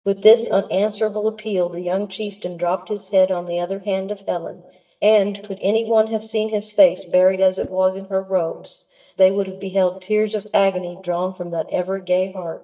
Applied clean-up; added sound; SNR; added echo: neural mask model DeepFilterNet 3.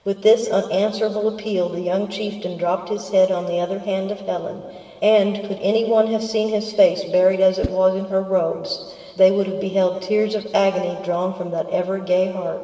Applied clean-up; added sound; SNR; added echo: none; Whoosh, swoosh, swish; 16 dB; reverberation time 1.9 s.